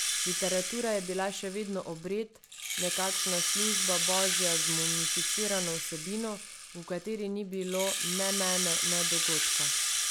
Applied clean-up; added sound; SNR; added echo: none; Rattle (instrument); -4 dB; none.